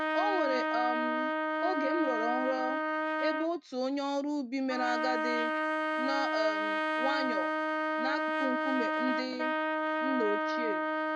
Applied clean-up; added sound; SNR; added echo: neural mask model RNNoise.